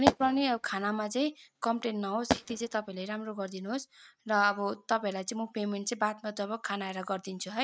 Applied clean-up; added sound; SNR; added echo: neural mask model RNNoise.